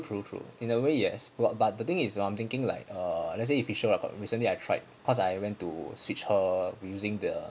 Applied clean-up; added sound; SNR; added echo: none; none; none; none.